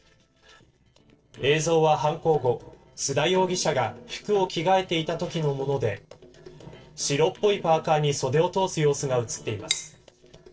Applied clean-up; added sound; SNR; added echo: neural separator model SepFormer DNS4.